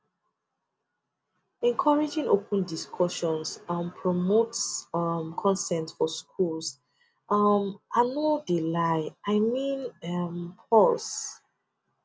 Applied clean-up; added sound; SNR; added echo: none; none; none; none.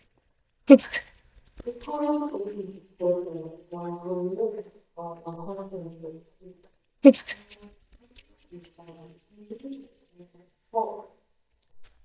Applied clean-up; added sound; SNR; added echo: neural mask model DeepFilterNet 3.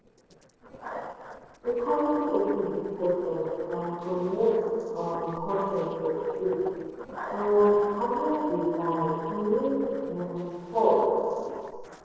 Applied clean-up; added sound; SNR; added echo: neural separator model SepFormer DNS4.